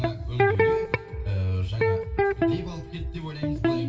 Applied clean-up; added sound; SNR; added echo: none; Electric guitar; -3 dB; reverberation time 0.2 s.